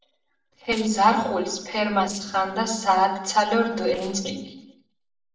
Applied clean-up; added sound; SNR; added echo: neural separator model SepFormer DNS4.